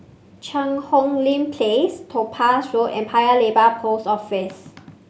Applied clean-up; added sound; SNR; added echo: none; none; none; none.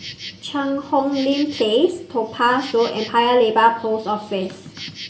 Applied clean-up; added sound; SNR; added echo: none; Insect; 18 dB; reverberation time 0.4 s.